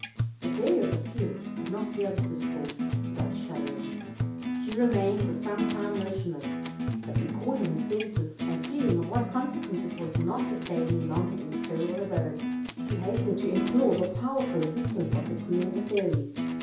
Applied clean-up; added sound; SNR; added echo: none; Acoustic guitar; 0 dB; reverberation time 0.6 s.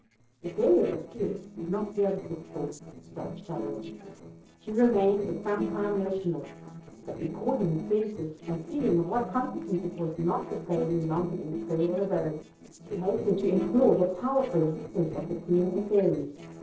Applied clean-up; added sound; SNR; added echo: neural separator model SepFormer DNS4.